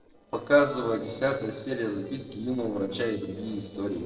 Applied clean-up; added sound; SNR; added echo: neural separator model SepFormer DNS4.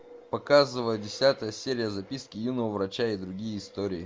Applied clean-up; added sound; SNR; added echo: none; none; none; none.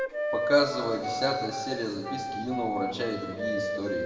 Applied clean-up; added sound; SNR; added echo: none; Wind instrument, woodwind instrument; 3 dB; reverberation time 2.0 s.